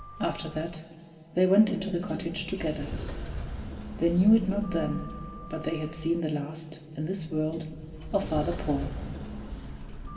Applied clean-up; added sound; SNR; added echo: none; Sliding door; 10 dB; reverberation time 2.3 s.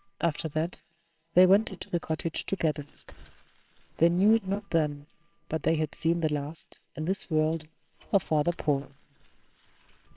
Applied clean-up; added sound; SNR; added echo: neural separator model SepFormer WHAMR!.